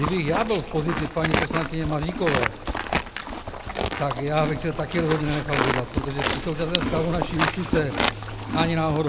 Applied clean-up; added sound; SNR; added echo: none; Livestock, farm animals, working animals; 1 dB; none.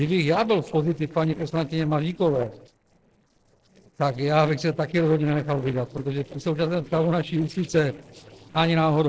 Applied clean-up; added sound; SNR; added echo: neural separator model SepFormer DNS4.